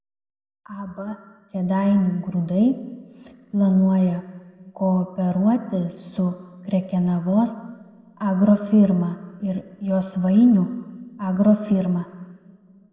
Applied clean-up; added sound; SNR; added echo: none; none; none; reverberation time 1.5 s.